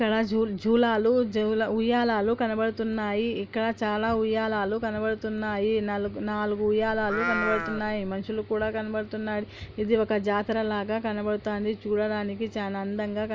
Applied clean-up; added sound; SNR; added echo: none; Livestock, farm animals, working animals; 5 dB; none.